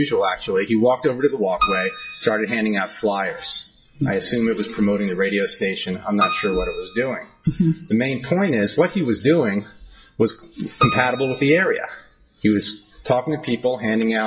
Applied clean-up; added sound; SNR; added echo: classical method WPE with log-MMSE.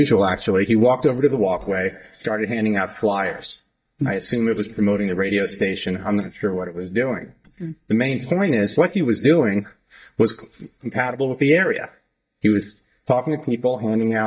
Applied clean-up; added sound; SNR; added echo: neural mask model DeepFilterNet 3.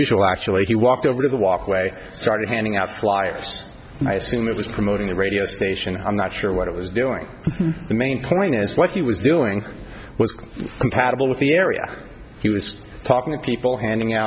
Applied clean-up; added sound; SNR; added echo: none; none; none; none.